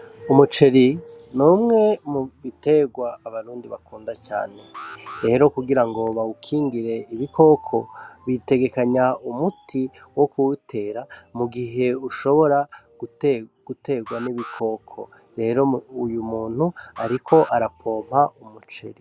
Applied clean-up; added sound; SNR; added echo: none; Alarm; 20 dB; none.